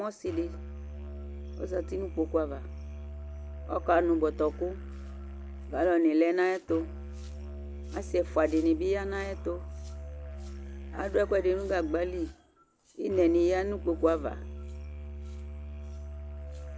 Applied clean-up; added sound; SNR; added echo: none; Musical instrument; 9 dB; none.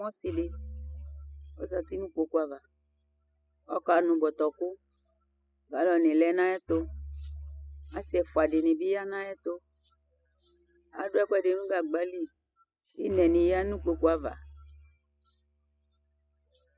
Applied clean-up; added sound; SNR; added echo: classical method spectral subtraction.